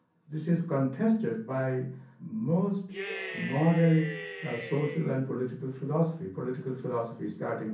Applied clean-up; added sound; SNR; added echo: none; Cheering; 9 dB; reverberation time 0.6 s.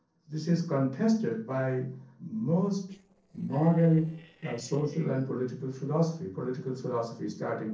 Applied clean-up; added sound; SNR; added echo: neural separator model SepFormer DNS4.